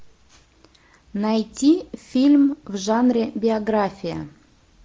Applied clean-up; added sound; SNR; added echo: none; none; none; none.